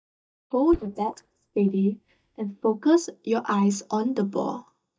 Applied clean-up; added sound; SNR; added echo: neural mask model DeepFilterNet 3.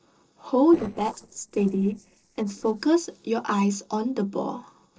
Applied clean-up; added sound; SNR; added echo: neural separator model SepFormer DNS4.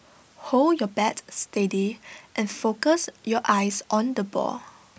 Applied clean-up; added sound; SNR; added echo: none; none; none; none.